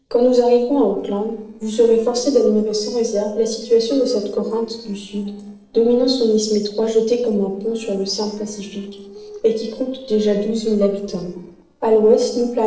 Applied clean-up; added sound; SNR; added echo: neural separator model SepFormer DNS4.